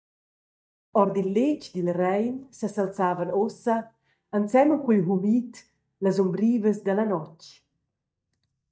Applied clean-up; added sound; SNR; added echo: neural mask model DeepFilterNet 3.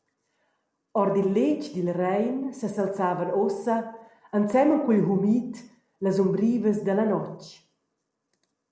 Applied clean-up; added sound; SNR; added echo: none; none; none; none.